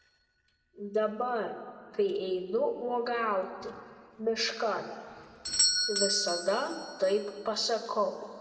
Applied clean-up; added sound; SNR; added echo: none; Doorbell; 5 dB; reverberation time 1.8 s.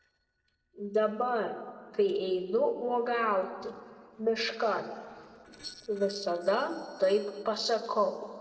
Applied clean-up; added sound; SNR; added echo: neural separator model SepFormer DNS4.